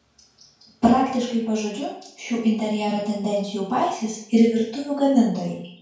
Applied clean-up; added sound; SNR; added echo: none; none; none; reverberation time 0.5 s.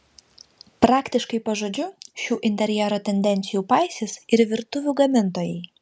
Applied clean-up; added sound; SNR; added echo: none; none; none; none.